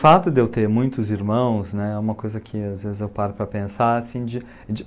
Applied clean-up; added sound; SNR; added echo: none; none; none; none.